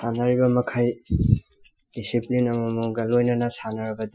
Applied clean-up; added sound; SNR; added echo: classical method Wiener filter.